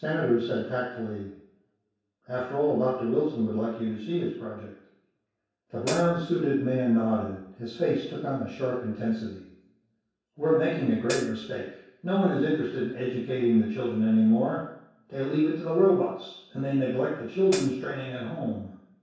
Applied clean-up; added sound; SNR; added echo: none; Hi-hat; 10 dB; reverberation time 0.7 s.